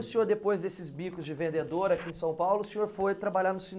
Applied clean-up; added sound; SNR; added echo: none; none; none; none.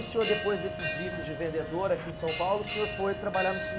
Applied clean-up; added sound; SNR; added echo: none; Bell; 4 dB; none.